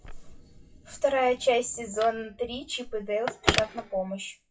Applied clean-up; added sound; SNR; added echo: classical method WPE with log-MMSE.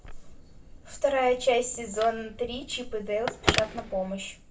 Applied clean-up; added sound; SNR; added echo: none; Telephone; 6 dB; reverberation time 0.2 s.